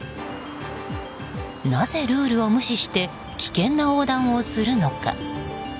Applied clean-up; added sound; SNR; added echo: none; none; none; none.